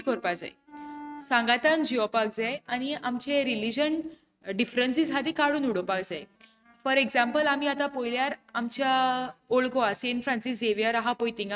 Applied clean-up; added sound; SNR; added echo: neural mask model RNNoise.